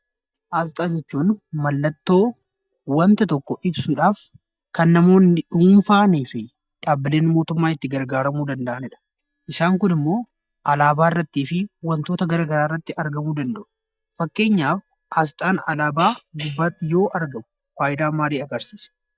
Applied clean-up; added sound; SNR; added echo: neural mask model DeepFilterNet 3.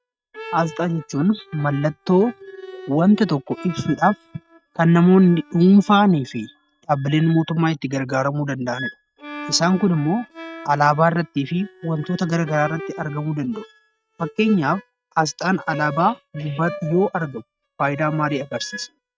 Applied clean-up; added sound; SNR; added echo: neural mask model RNNoise.